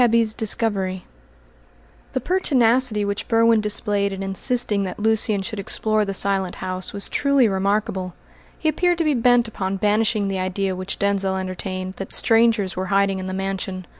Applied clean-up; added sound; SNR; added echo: none; none; none; none.